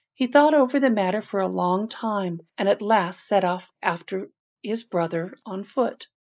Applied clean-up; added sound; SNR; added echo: neural mask model Resemble Enhance denoiser.